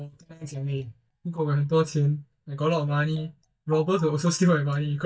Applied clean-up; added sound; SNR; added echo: neural mask model DeepFilterNet 3.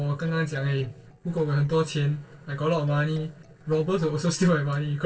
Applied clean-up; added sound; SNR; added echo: neural separator model SepFormer DNS4.